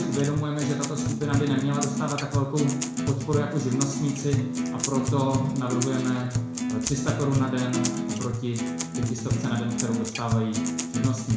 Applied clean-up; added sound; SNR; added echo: none; Acoustic guitar; 1 dB; reverberation time 0.6 s.